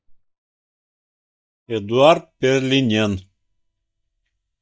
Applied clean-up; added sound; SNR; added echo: neural mask model DeepFilterNet 3.